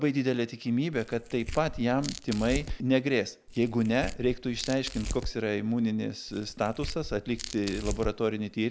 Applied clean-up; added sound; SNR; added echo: none; Tearing; 9 dB; none.